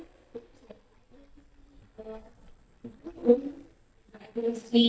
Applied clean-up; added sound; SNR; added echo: neural mask model DeepFilterNet 3.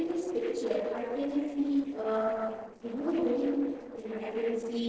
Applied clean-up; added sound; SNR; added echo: neural separator model SepFormer DNS4.